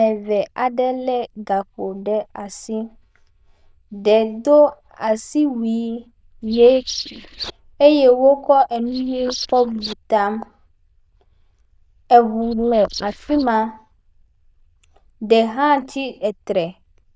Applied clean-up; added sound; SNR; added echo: neural diffusion model UNIVERSE++.